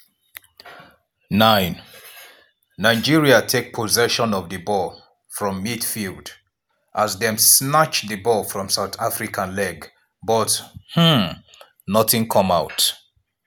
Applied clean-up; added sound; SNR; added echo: none; none; none; none.